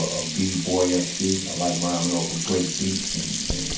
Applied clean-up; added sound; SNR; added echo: none; Sink (filling or washing); 3 dB; reverberation time 0.6 s.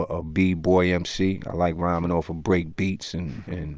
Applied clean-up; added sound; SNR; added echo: none; none; none; none.